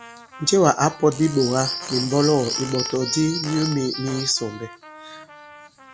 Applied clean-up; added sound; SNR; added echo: none; Trumpet + Fart; 16 dB; none.